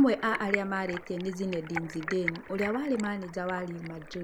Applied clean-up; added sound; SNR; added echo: none; Stream; 10 dB; none.